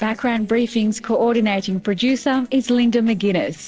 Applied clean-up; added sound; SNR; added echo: neural separator model SepFormer DNS4.